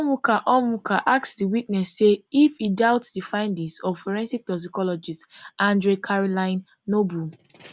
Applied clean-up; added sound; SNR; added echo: none; none; none; none.